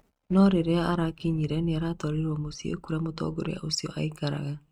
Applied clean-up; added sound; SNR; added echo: neural mask model RNNoise.